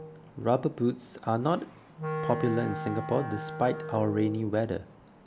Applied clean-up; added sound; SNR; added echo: none; Wind instrument, woodwind instrument; 9 dB; none.